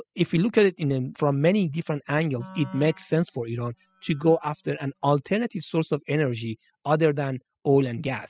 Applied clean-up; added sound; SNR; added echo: classical method spectral subtraction.